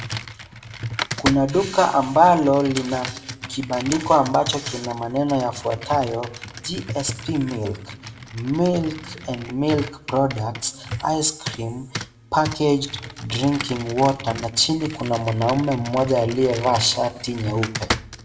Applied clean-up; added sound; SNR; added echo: none; Computer keyboard; 11 dB; reverberation time 0.5 s.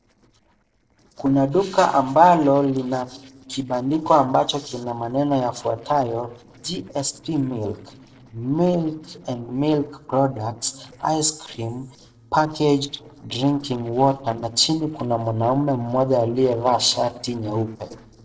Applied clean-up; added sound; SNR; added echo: neural separator model SepFormer DNS4.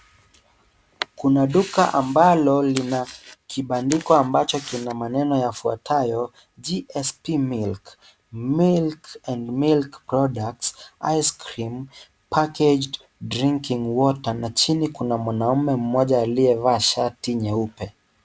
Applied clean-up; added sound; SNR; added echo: none; none; none; none.